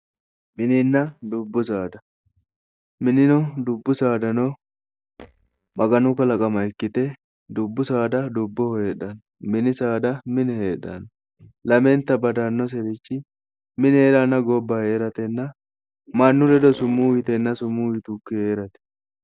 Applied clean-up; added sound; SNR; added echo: neural mask model DeepFilterNet 3.